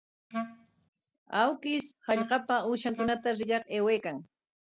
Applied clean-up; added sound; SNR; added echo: none; Wind instrument, woodwind instrument; 7 dB; none.